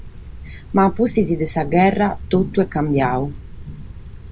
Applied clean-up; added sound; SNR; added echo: none; Cricket; 9 dB; none.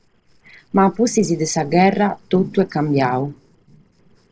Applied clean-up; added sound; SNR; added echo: neural separator model SepFormer DNS4.